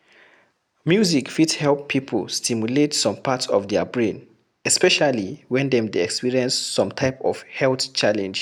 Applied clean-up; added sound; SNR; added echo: none; none; none; none.